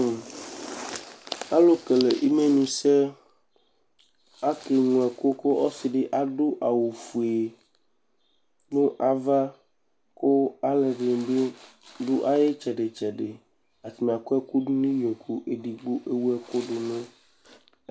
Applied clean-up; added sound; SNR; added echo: none; none; none; none.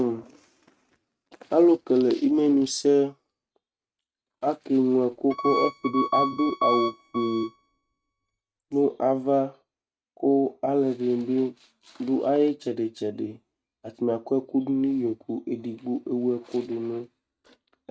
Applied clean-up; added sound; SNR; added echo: neural mask model RNNoise.